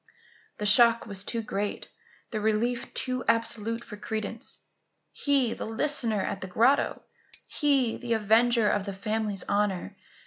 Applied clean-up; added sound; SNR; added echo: none; Bicycle bell; 17 dB; none.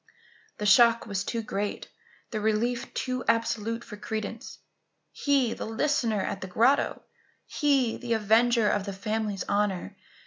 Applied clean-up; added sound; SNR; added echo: none; none; none; none.